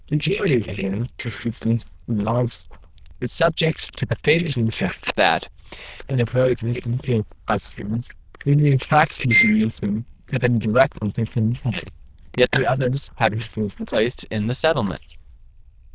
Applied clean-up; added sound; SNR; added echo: neural diffusion model UNIVERSE++.